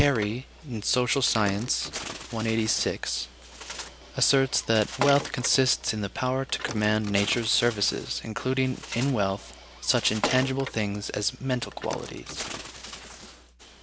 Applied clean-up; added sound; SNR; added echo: none; Bird; 11 dB; none.